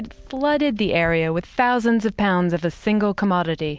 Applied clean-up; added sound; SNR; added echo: none; none; none; none.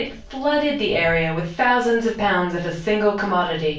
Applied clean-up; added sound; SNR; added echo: none; none; none; reverberation time 0.3 s.